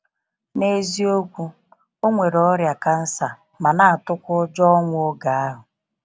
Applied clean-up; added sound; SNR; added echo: none; none; none; none.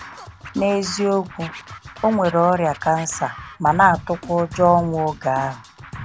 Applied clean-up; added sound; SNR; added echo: none; Scratching (performance technique); 16 dB; none.